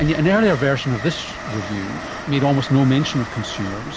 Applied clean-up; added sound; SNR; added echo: none; Train; 11 dB; none.